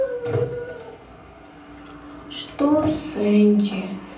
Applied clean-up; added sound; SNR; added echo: none; none; none; reverberation time 0.6 s.